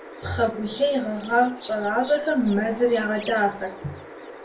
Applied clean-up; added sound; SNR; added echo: none; Chirp, tweet; 16 dB; reverberation time 0.3 s.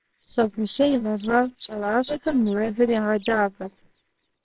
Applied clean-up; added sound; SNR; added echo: neural separator model SepFormer WHAMR!.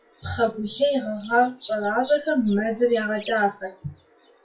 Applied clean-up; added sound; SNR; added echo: classical method WPE with log-MMSE.